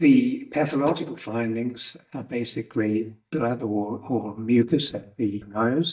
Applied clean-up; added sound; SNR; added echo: neural mask model DeepFilterNet 3.